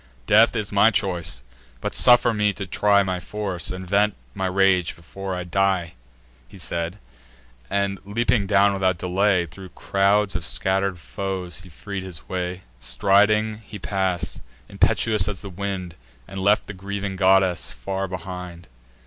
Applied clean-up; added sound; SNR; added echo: none; none; none; none.